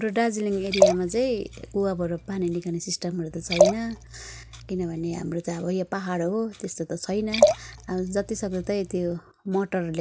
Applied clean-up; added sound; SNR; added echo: none; Liquid; -1 dB; none.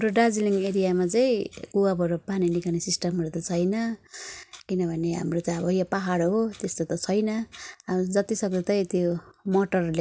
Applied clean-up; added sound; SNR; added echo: none; none; none; none.